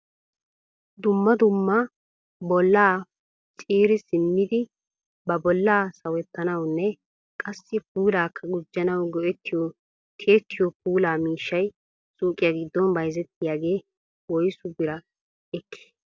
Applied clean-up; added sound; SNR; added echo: none; none; none; none.